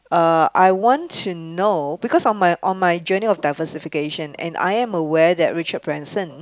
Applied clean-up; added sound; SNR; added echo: none; none; none; none.